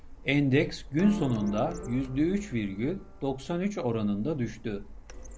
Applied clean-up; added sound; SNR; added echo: none; Printer + Piano; 13 dB; none.